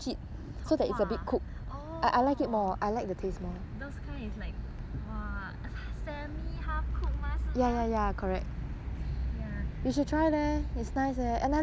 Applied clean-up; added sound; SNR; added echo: none; none; none; none.